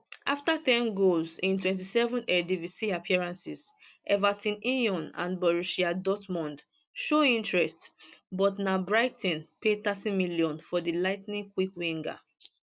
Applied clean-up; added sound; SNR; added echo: none; none; none; none.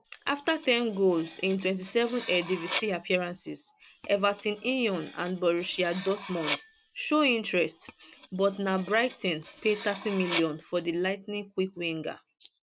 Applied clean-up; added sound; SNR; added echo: none; Cutlery, silverware; 13 dB; none.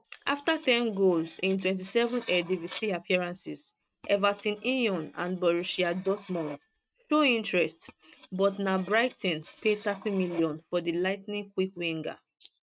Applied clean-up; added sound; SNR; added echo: neural mask model RNNoise.